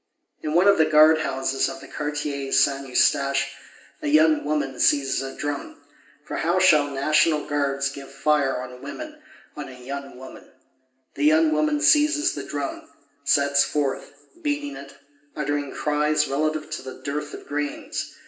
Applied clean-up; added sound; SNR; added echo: none; none; none; reverberation time 1.1 s.